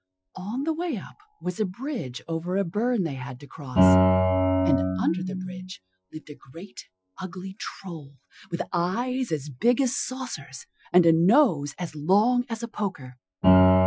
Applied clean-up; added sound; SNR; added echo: classical method Wiener filter.